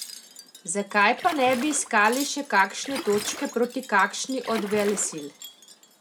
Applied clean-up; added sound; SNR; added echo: none; Splash, splatter + Wind chime; 14 dB; none.